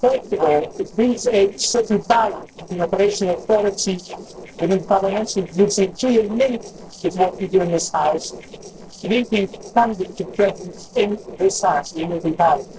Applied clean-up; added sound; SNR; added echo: neural separator model SepFormer DNS4.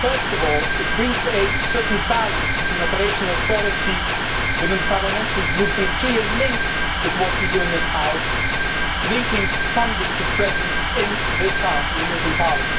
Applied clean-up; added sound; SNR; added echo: none; Mechanisms; -4 dB; reverberation time 0.2 s.